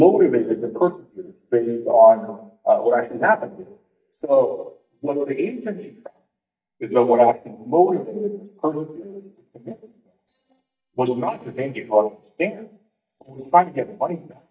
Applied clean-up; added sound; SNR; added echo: neural mask model DeepFilterNet 3.